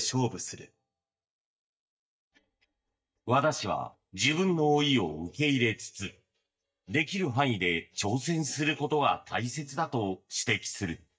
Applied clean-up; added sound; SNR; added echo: neural mask model DeepFilterNet 3.